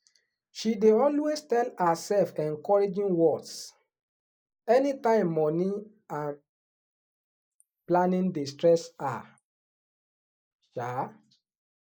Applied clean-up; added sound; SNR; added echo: neural mask model Resemble Enhance denoiser.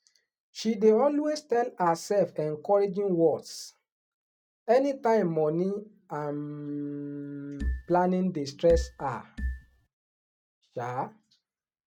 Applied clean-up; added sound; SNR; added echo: neural mask model RNNoise.